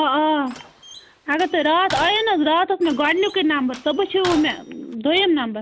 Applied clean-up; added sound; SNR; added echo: none; Slam; 16 dB; none.